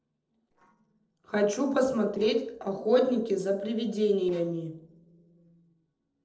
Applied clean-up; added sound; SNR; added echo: neural separator model SepFormer DNS4.